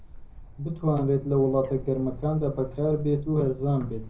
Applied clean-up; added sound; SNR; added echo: none; Bird; 14 dB; reverberation time 0.4 s.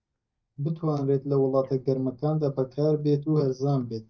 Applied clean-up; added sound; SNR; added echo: neural mask model DeepFilterNet 3.